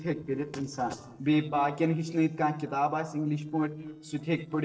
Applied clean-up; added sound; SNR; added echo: neural separator model SepFormer DNS4.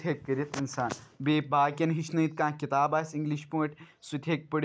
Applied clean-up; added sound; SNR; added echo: none; none; none; none.